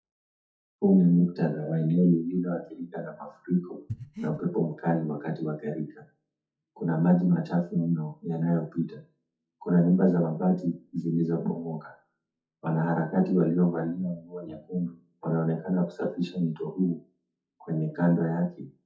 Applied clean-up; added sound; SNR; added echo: classical method WPE with log-MMSE.